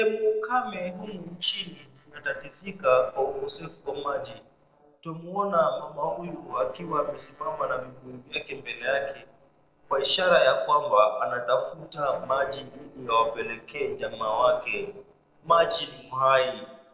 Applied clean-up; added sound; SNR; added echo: neural separator model SepFormer DNS4.